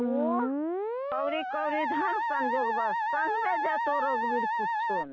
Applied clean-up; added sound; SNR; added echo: none; Musical instrument; -3 dB; none.